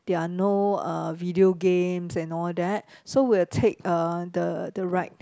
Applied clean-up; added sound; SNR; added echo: none; none; none; none.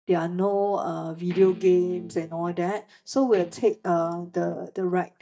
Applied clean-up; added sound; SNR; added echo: neural mask model DeepFilterNet 3.